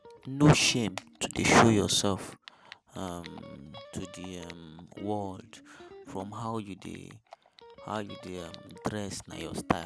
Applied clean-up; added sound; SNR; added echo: none; Typing + Guitar; 19 dB; none.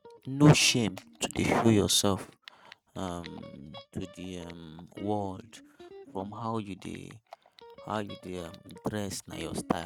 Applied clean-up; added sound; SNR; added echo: neural mask model RNNoise.